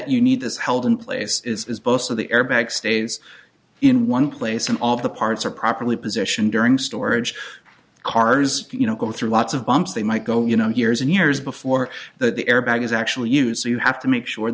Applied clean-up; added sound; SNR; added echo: none; none; none; none.